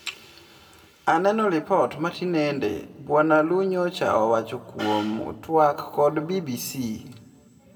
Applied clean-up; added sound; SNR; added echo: none; none; none; reverberation time 1.1 s.